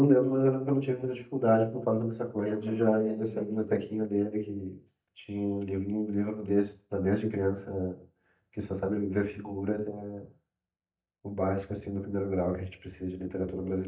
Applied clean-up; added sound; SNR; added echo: neural mask model DeepFilterNet 3.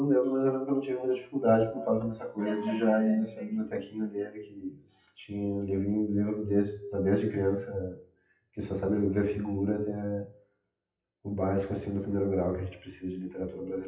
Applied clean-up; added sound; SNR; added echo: classical method WPE with log-MMSE.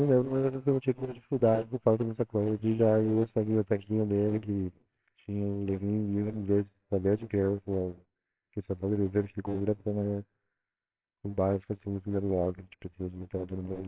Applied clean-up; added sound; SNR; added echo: neural separator model SepFormer WHAMR!.